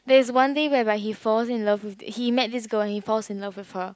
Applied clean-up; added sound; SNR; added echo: none; none; none; none.